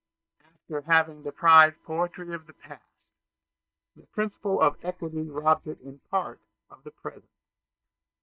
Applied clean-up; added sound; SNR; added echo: neural mask model DeepFilterNet 3.